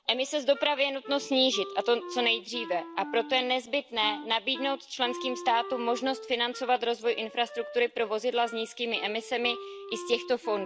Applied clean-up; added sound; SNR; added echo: none; Wind instrument, woodwind instrument; 13 dB; none.